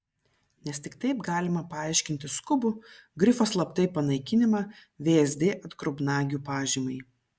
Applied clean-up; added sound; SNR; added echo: none; none; none; none.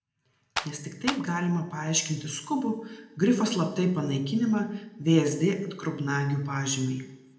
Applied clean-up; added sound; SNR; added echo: none; Clapping; 7 dB; reverberation time 0.7 s.